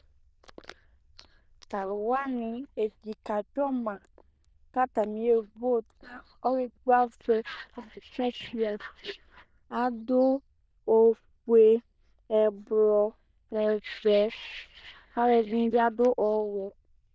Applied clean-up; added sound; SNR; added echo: neural diffusion model UNIVERSE++.